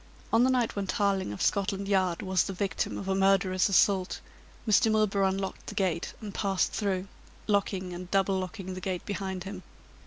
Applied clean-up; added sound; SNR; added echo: none; none; none; none.